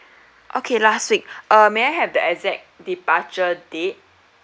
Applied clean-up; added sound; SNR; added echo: none; none; none; none.